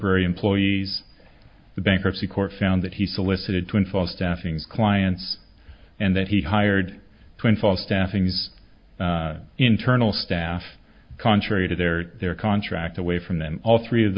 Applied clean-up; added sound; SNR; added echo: none; none; none; none.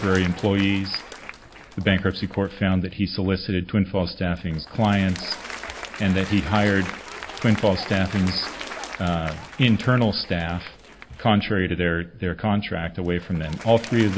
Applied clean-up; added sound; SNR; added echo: none; Applause; 15 dB; none.